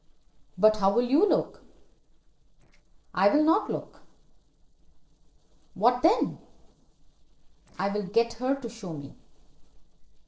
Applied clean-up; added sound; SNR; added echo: neural separator model SepFormer DNS4.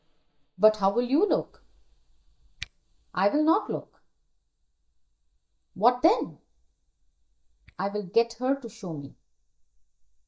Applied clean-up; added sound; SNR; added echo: neural mask model DeepFilterNet 3.